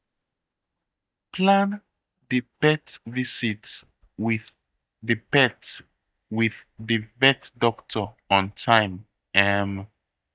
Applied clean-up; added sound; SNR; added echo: neural mask model DeepFilterNet 3.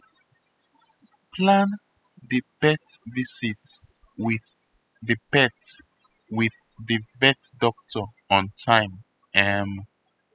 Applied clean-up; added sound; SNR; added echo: classical method spectral subtraction.